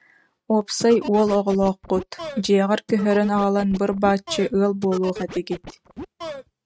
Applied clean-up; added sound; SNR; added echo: neural mask model RNNoise.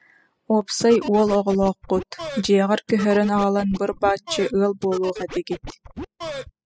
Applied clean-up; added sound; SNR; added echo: classical method spectral subtraction.